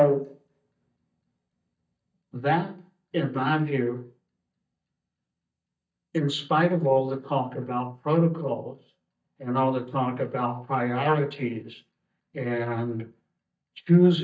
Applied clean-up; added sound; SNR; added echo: neural mask model DeepFilterNet 3.